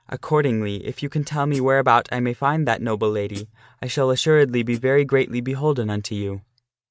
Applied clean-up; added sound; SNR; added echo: neural mask model RNNoise.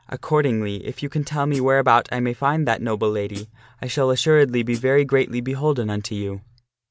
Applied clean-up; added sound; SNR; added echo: none; Hi-hat; 18 dB; none.